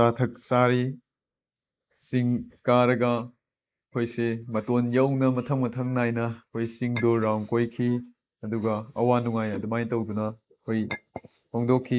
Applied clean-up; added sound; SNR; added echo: neural mask model Resemble Enhance denoiser.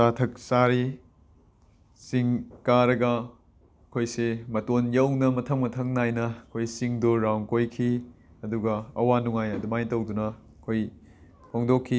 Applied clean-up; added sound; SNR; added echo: none; none; none; none.